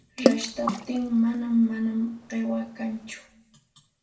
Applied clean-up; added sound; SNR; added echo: none; Water / Splash, splatter; 3 dB; reverberation time 0.5 s.